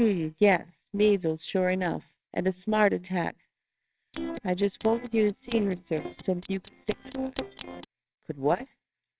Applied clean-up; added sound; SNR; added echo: neural separator model SepFormer WHAMR!.